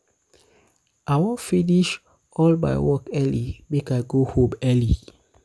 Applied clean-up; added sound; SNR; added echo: none; none; none; none.